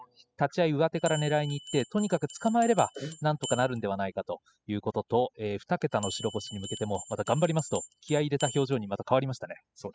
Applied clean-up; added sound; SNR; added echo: classical method spectral subtraction.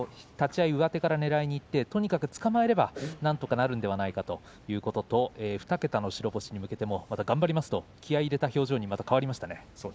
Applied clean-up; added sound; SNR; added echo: none; none; none; none.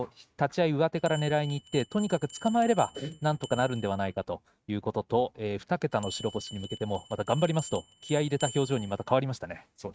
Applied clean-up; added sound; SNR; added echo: neural mask model RNNoise.